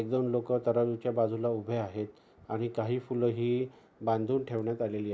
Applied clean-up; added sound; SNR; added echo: none; none; none; none.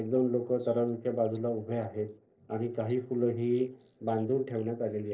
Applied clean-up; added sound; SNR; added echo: neural separator model SepFormer DNS4.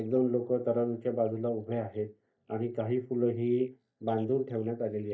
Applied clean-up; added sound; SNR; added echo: neural mask model DeepFilterNet 3.